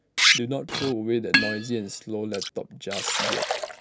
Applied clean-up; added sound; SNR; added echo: none; Liquid; -3 dB; none.